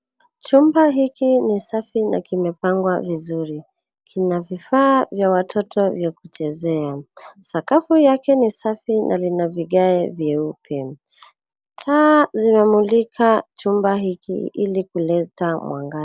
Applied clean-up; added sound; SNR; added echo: none; none; none; none.